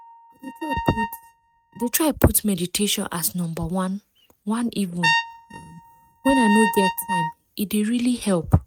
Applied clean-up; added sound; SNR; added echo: neural mask model RNNoise.